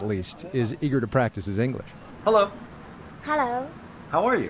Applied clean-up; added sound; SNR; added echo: none; none; none; none.